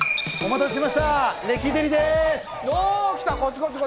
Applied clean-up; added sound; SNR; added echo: none; Fowl; 12 dB; none.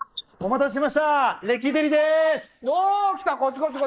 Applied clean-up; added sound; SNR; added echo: neural mask model Resemble Enhance denoiser.